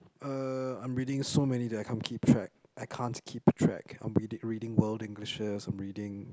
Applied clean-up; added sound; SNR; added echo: none; none; none; none.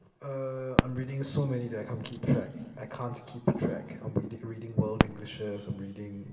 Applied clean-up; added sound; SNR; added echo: none; Fireworks; 3 dB; reverberation time 2.3 s.